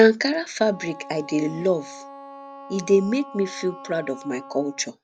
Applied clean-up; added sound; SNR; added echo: none; Wind instrument, woodwind instrument; 18 dB; none.